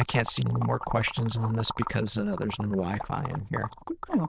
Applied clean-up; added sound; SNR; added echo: neural diffusion model UNIVERSE++.